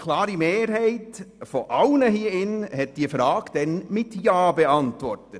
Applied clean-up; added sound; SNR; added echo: none; none; none; none.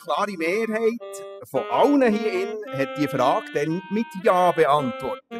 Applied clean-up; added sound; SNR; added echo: classical method spectral subtraction.